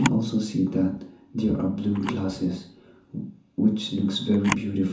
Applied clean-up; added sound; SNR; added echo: none; Camera; 14 dB; reverberation time 0.9 s.